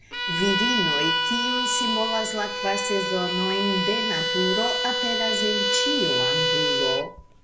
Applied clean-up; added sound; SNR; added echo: none; Bowed string instrument; -3 dB; reverberation time 0.2 s.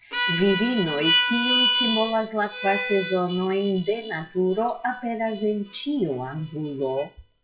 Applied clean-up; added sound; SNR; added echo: classical method WPE with log-MMSE.